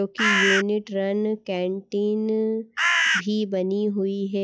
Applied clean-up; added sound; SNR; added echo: classical method log-MMSE.